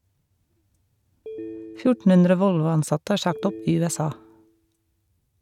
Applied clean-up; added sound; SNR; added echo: neural mask model RNNoise.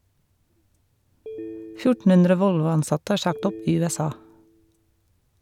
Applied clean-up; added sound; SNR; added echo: none; Telephone; 17 dB; none.